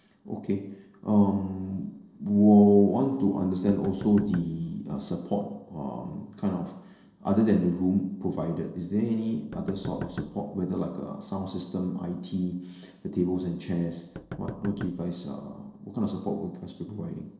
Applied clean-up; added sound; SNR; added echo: neural separator model SepFormer DNS4.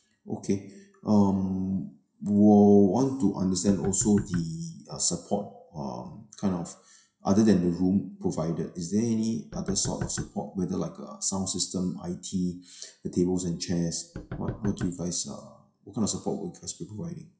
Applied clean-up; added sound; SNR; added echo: classical method WPE with log-MMSE.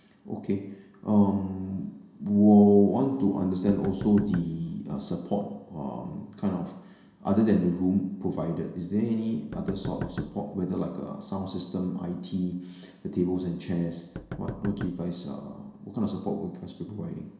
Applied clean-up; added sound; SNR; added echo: none; Knock; 13 dB; reverberation time 0.7 s.